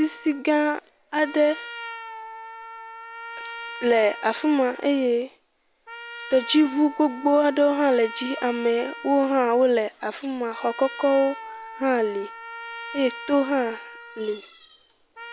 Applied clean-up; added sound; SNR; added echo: none; Trumpet; 15 dB; none.